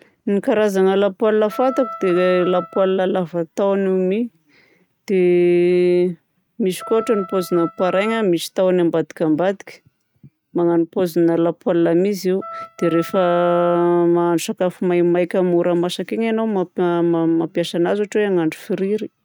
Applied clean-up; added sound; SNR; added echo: neural mask model RNNoise.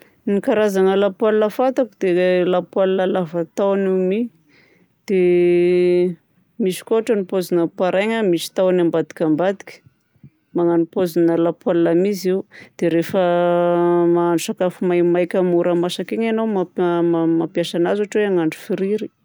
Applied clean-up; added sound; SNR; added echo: none; none; none; none.